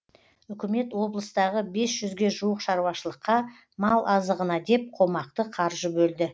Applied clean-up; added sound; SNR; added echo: none; none; none; none.